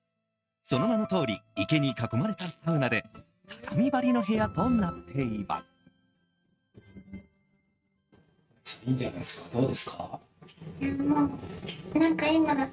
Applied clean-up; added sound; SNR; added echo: neural mask model RNNoise.